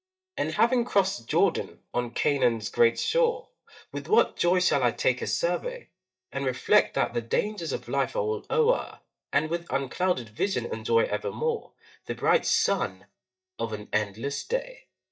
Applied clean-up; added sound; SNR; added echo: neural mask model DeepFilterNet 3.